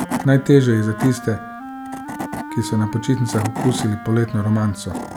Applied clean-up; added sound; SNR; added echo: none; Wood / Tools + Wind instrument, woodwind instrument; 9 dB; none.